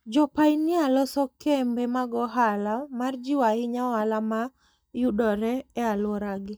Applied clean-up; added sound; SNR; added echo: neural mask model DeepFilterNet 3.